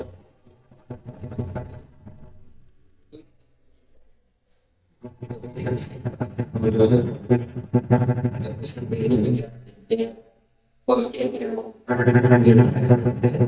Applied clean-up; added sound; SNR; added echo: neural mask model DeepFilterNet 3.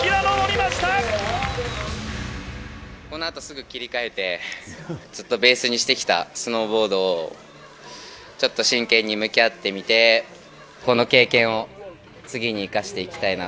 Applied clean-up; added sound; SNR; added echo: none; none; none; none.